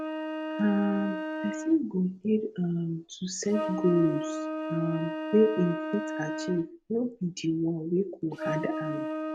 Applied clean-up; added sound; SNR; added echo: none; Wind instrument, woodwind instrument; 6 dB; none.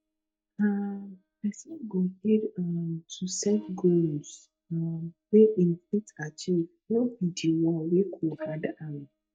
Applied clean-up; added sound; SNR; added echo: neural mask model DeepFilterNet 3.